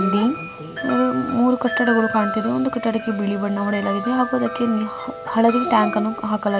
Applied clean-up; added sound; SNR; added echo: none; Wind chime; 8 dB; none.